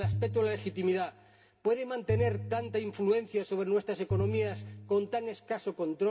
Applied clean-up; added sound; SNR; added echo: none; Piano; 6 dB; reverberation time 0.3 s.